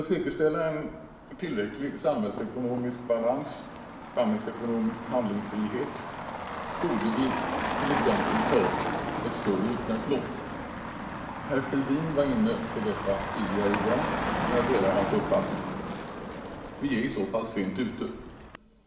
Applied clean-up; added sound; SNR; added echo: none; Motor vehicle (road); 4 dB; reverberation time 0.8 s.